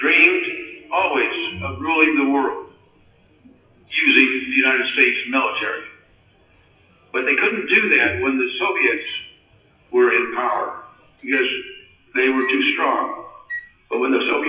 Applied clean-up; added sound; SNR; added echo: classical method WPE with log-MMSE.